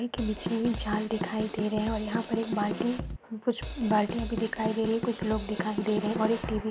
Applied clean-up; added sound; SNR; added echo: none; Drum kit; 5 dB; none.